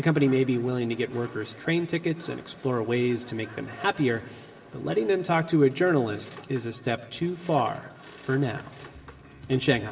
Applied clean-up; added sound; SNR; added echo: none; none; none; reverberation time 2.3 s.